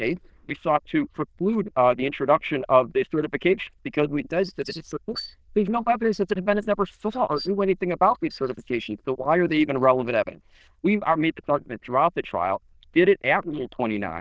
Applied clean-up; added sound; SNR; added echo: neural diffusion model UNIVERSE++.